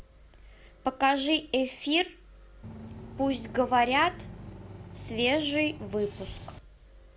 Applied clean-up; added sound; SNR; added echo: none; Bus / Engine; 14 dB; none.